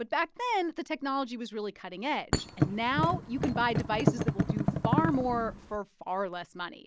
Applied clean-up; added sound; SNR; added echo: none; Thump, thud; -2 dB; none.